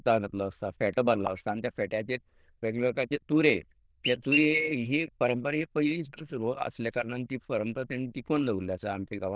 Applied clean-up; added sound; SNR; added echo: neural diffusion model UNIVERSE++.